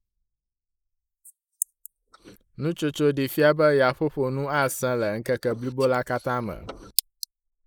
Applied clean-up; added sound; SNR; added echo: neural mask model Resemble Enhance denoiser.